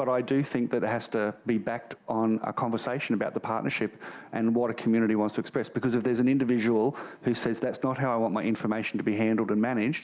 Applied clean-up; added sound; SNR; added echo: none; none; none; none.